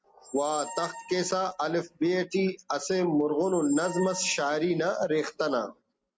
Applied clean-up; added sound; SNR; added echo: none; Squeak; 17 dB; none.